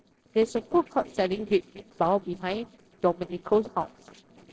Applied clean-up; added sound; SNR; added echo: neural separator model SepFormer DNS4.